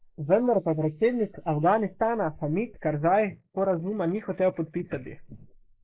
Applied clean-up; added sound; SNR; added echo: neural mask model Resemble Enhance denoiser.